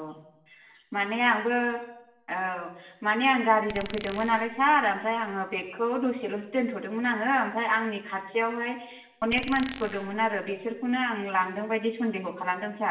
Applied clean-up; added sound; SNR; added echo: none; Glass; 15 dB; reverberation time 0.8 s.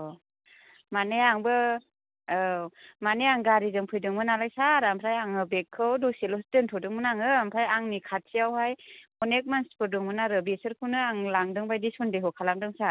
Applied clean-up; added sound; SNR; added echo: none; none; none; none.